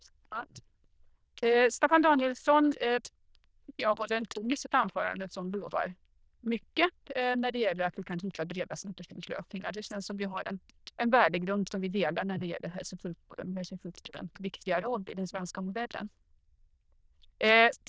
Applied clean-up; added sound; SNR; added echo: neural diffusion model UNIVERSE++.